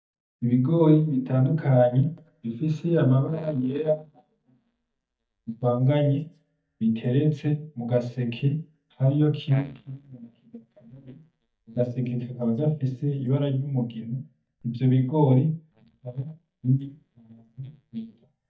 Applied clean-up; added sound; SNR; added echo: neural mask model DeepFilterNet 3.